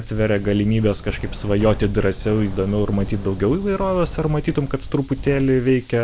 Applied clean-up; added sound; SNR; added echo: none; Wind; 10 dB; none.